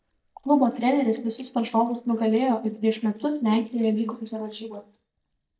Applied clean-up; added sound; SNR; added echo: neural mask model DeepFilterNet 3.